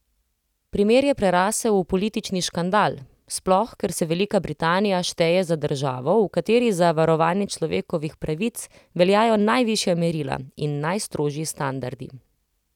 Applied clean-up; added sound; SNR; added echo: none; none; none; none.